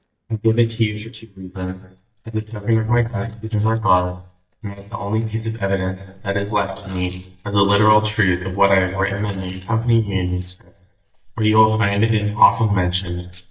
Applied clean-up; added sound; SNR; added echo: neural mask model DeepFilterNet 3.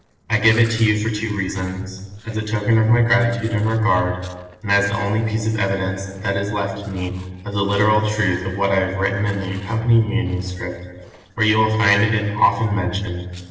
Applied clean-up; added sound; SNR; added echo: neural separator model SepFormer DNS4.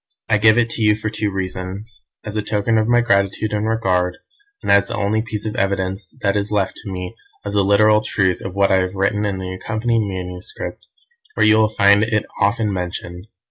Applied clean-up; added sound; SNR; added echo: none; none; none; none.